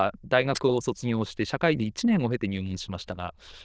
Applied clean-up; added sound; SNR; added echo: neural diffusion model UNIVERSE++.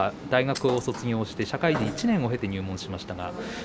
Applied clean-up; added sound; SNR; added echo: none; Thump, thud; 10 dB; none.